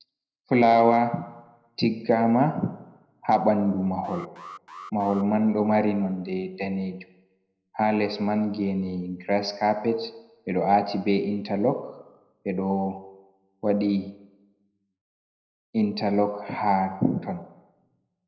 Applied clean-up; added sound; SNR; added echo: neural separator model SepFormer DNS4.